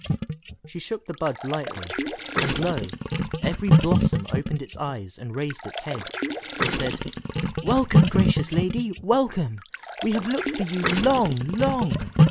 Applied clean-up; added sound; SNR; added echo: none; Gurgling; -2 dB; none.